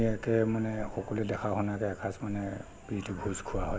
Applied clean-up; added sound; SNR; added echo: none; Subway, metro, underground; 10 dB; none.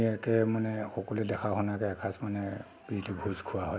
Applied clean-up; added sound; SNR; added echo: none; none; none; none.